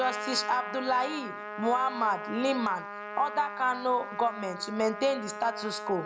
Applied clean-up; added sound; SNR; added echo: none; Trumpet; 8 dB; none.